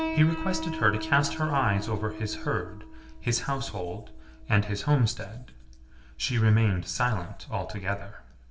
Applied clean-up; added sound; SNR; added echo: none; Piano; 12 dB; reverberation time 0.6 s.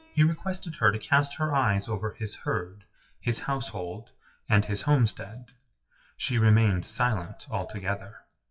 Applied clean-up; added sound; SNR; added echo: classical method WPE with log-MMSE.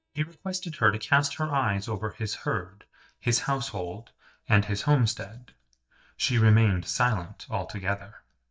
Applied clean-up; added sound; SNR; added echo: neural mask model DeepFilterNet 3.